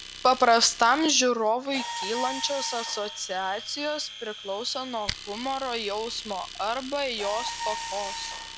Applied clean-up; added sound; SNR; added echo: none; Domestic sounds, home sounds + Mechanisms; 10 dB; none.